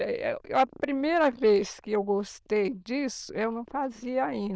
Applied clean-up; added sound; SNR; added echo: neural diffusion model UNIVERSE++.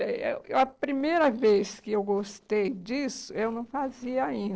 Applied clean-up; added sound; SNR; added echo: neural separator model SepFormer DNS4.